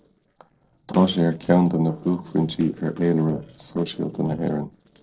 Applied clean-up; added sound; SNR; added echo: neural separator model SepFormer DNS4.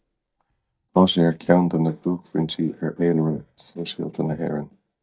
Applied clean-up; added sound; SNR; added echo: neural mask model DeepFilterNet 3.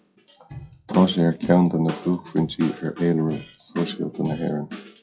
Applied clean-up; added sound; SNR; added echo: classical method WPE with log-MMSE.